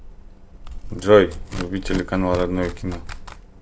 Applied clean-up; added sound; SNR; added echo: none; Tearing + Wind; 10 dB; none.